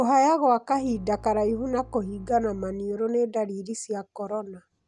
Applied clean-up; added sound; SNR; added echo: none; Bowed string instrument; 20 dB; none.